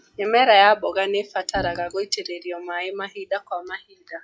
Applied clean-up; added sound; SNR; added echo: classical method log-MMSE.